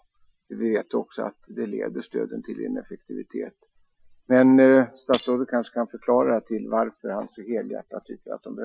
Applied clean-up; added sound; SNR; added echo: classical method Wiener filter.